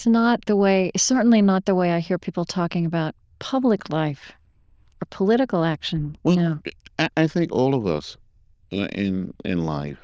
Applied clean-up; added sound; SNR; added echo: neural diffusion model UNIVERSE++.